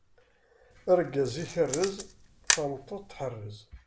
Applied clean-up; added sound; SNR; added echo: none; Camera; 4 dB; none.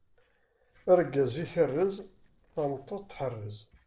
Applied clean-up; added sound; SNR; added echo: neural separator model SepFormer DNS4.